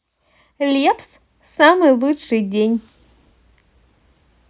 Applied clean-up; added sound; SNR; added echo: none; none; none; none.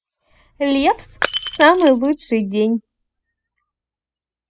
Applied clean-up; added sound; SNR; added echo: classical method spectral subtraction.